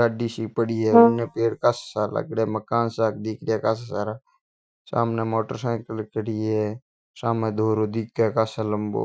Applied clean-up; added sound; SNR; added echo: classical method Wiener filter.